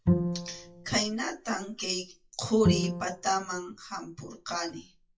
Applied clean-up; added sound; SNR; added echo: classical method WPE with log-MMSE.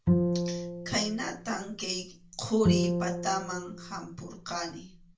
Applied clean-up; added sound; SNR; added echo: none; Bowed string instrument; -2 dB; reverberation time 0.3 s.